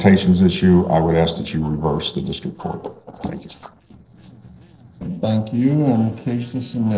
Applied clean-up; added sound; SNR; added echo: neural separator model SepFormer DNS4.